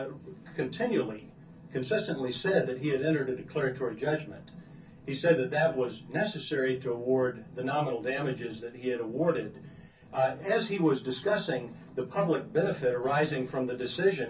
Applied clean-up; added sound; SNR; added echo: none; none; none; reverberation time 0.3 s.